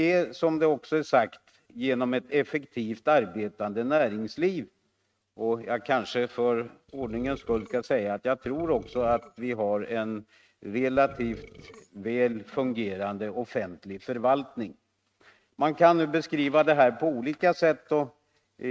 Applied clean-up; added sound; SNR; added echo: neural mask model RNNoise.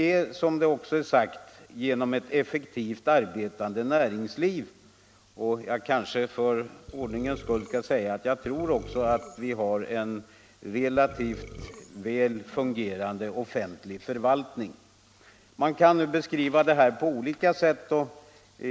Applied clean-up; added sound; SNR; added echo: none; Burping, eructation; 15 dB; none.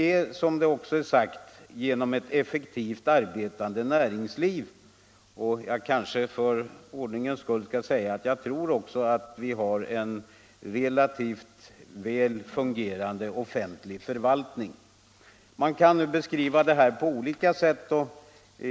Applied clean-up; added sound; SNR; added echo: none; none; none; none.